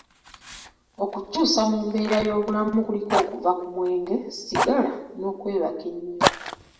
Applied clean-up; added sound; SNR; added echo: none; Fire; 6 dB; reverberation time 0.7 s.